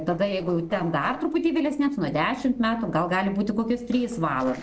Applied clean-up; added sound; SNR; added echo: neural separator model SepFormer DNS4.